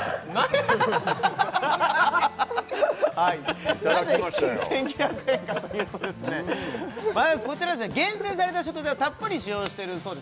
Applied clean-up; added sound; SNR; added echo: none; none; none; none.